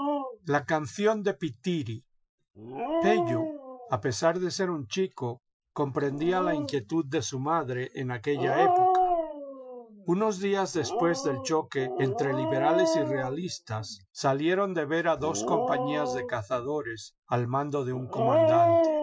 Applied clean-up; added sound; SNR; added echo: classical method Wiener filter.